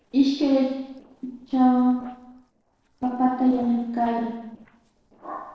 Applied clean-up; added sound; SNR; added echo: neural separator model SepFormer DNS4.